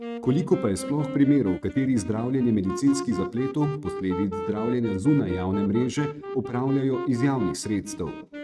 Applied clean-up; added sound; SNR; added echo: neural mask model RNNoise.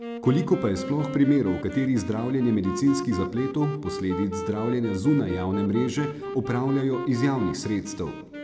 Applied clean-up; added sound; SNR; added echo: none; Wind instrument, woodwind instrument; 9 dB; none.